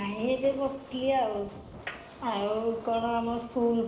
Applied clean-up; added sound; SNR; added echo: none; Fire; 17 dB; reverberation time 1.0 s.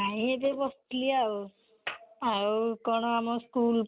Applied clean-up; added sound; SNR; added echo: none; none; none; none.